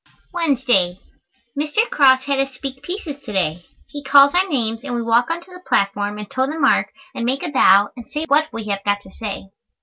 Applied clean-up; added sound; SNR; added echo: none; none; none; none.